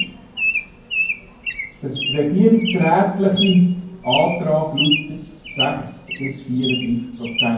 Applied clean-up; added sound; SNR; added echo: none; Bird vocalization, bird call, bird song; 6 dB; reverberation time 0.9 s.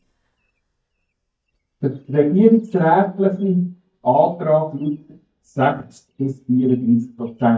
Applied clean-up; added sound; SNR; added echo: neural mask model DeepFilterNet 3.